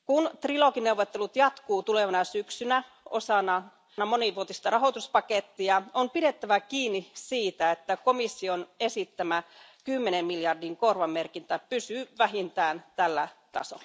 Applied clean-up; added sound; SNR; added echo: none; none; none; none.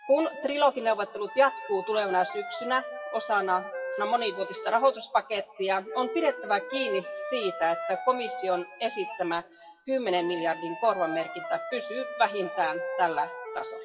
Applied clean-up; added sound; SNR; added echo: classical method WPE with log-MMSE.